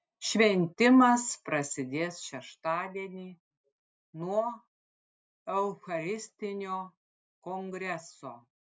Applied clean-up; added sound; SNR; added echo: none; none; none; none.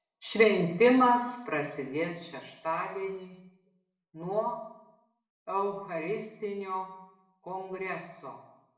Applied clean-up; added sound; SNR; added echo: none; none; none; reverberation time 0.8 s.